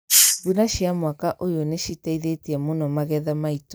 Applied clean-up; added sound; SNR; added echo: neural mask model DeepFilterNet 3.